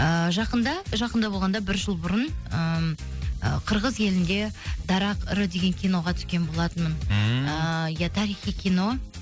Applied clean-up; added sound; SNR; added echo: none; none; none; none.